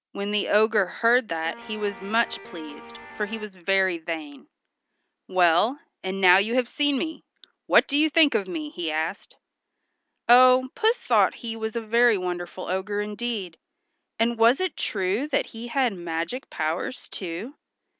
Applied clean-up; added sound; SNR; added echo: none; Guitar; 16 dB; none.